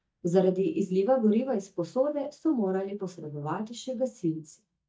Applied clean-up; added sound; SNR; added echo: neural mask model DeepFilterNet 3.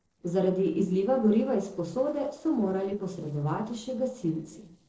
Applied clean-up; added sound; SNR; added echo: neural separator model SepFormer DNS4.